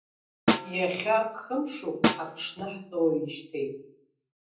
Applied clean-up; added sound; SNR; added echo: none; Snare drum; 0 dB; reverberation time 0.6 s.